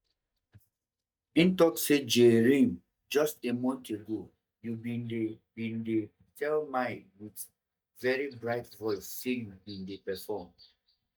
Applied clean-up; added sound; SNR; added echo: neural mask model DeepFilterNet 3.